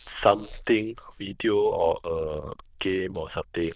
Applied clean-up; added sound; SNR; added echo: neural diffusion model UNIVERSE++.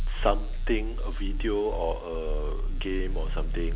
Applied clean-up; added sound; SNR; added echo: none; Growling; -4 dB; none.